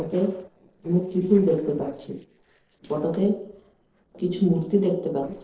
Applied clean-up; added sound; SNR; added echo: neural separator model SepFormer DNS4.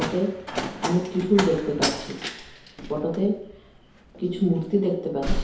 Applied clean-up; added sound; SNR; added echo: none; Slam; 6 dB; reverberation time 2.2 s.